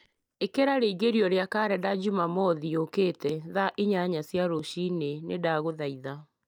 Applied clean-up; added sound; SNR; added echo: neural mask model DeepFilterNet 3.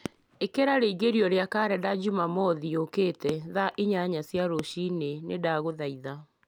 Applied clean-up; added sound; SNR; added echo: none; Fireworks; 18 dB; none.